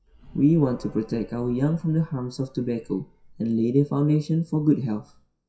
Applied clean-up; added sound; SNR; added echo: classical method WPE with log-MMSE.